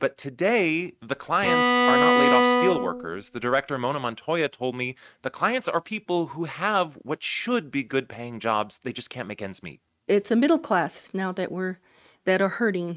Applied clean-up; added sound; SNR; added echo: neural mask model RNNoise.